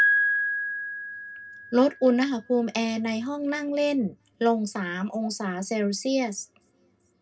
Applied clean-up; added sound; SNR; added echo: none; Piano; 5 dB; reverberation time 0.2 s.